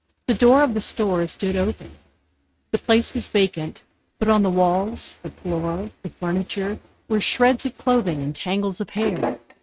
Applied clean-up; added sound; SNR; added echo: neural mask model RNNoise.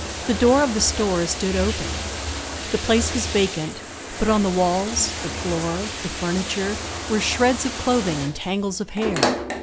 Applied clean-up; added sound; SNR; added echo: none; Bathtub (filling or washing); 5 dB; none.